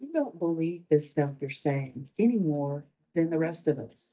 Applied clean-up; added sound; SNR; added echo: neural mask model DeepFilterNet 3.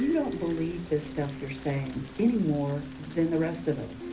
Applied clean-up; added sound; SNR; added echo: none; Rain; 17 dB; reverberation time 0.3 s.